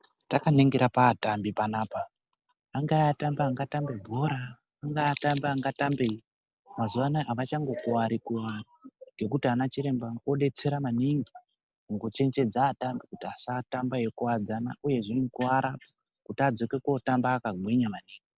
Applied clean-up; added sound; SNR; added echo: none; none; none; none.